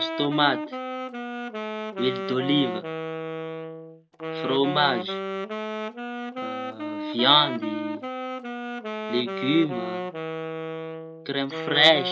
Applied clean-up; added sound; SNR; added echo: none; Wind instrument, woodwind instrument; 5 dB; none.